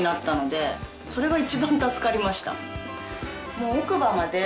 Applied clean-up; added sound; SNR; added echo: none; none; none; none.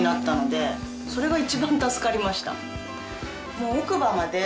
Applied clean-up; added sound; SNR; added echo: none; Harp; 9 dB; none.